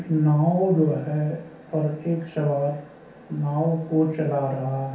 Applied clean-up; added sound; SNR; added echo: none; none; none; reverberation time 0.6 s.